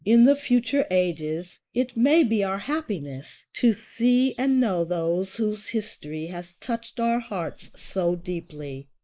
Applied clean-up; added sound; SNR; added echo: neural mask model Resemble Enhance denoiser.